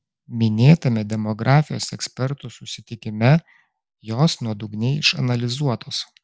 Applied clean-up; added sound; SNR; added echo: none; none; none; none.